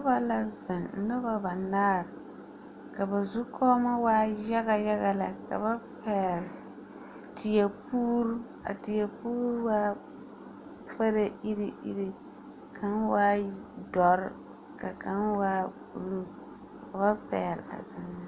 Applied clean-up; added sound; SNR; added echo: none; none; none; none.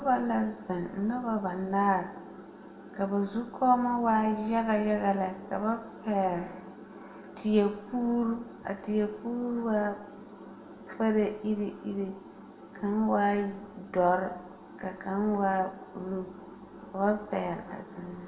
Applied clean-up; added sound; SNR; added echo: none; none; none; reverberation time 0.7 s.